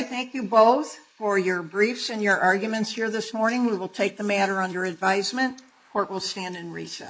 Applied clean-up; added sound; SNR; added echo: neural mask model Resemble Enhance denoiser.